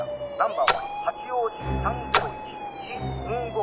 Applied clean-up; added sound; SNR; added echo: none; Splash, splatter; 3 dB; none.